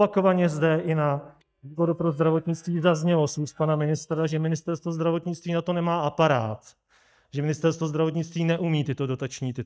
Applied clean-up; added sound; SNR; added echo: neural mask model DeepFilterNet 3.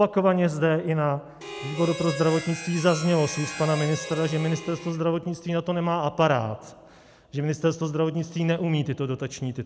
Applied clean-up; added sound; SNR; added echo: none; Harmonica; 11 dB; none.